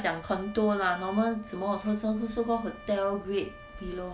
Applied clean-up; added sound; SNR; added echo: none; Trumpet; 18 dB; none.